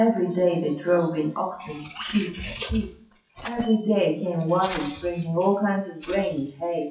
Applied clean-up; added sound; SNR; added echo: classical method WPE with log-MMSE.